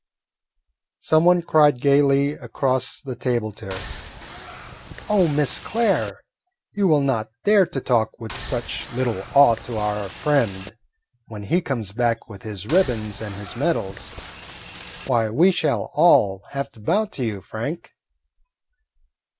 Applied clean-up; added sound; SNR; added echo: none; Boat, Water vehicle; 13 dB; none.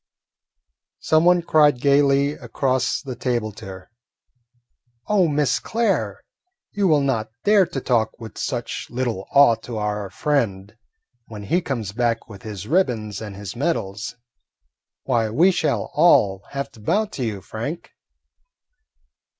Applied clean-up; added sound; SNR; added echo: none; none; none; none.